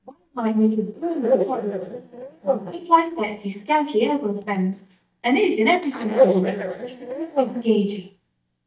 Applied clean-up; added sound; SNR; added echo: neural mask model DeepFilterNet 3.